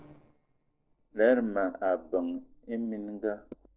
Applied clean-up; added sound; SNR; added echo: neural separator model SepFormer DNS4.